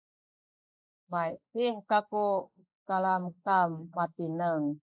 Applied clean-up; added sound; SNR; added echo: neural mask model Resemble Enhance denoiser.